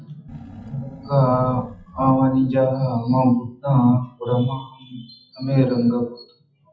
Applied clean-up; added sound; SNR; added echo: classical method WPE with log-MMSE.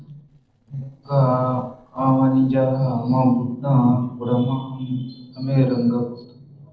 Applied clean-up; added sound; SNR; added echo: neural separator model SepFormer DNS4.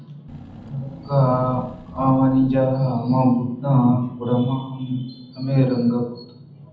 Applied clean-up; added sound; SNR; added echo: none; Engine / Car; 20 dB; reverberation time 0.8 s.